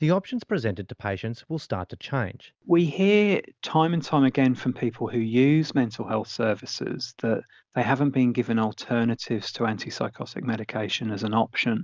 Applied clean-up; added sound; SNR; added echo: none; none; none; none.